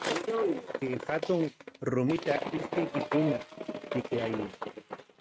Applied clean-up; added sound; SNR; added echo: neural mask model RNNoise.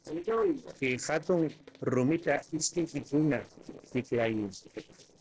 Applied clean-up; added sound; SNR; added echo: neural separator model SepFormer DNS4.